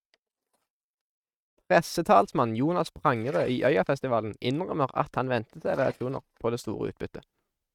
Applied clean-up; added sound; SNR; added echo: neural mask model RNNoise.